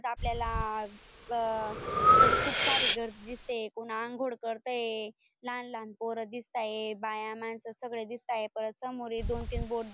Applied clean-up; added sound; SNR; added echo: none; Breathing; -3 dB; none.